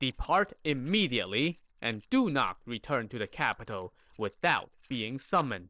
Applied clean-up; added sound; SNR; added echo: neural separator model SepFormer DNS4.